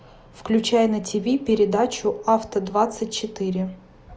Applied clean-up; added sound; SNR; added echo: none; none; none; none.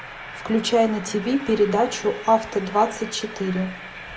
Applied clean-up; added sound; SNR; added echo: none; Train; 14 dB; reverberation time 0.4 s.